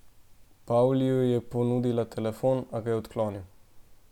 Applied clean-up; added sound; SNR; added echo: none; none; none; none.